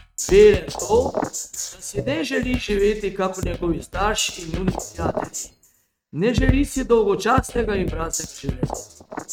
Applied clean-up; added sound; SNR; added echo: neural mask model RNNoise.